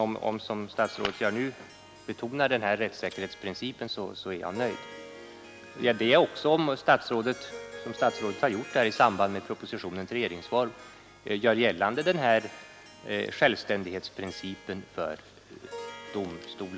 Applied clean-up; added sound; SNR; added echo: none; Harp; 17 dB; none.